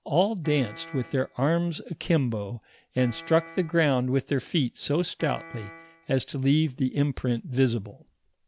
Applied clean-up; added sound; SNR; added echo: none; Piano; 19 dB; none.